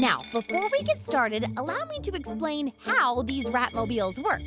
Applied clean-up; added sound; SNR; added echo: none; Coin (dropping); 16 dB; none.